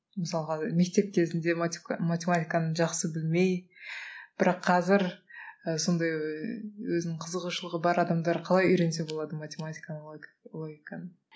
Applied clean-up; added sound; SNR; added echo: none; none; none; none.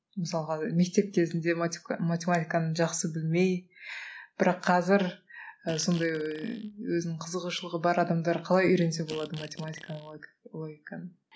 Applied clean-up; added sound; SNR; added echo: none; Fart; 18 dB; none.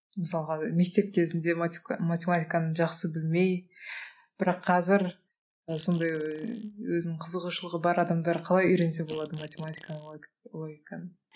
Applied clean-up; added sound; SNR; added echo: neural mask model RNNoise.